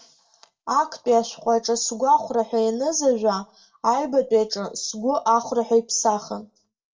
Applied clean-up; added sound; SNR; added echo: none; none; none; reverberation time 0.2 s.